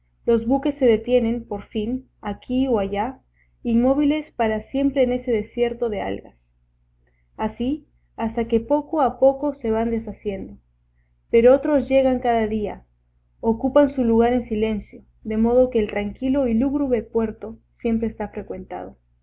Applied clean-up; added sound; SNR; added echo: none; none; none; none.